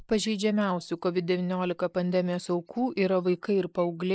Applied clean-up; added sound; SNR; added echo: neural mask model Resemble Enhance denoiser.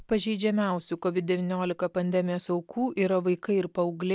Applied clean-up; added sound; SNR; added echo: none; none; none; none.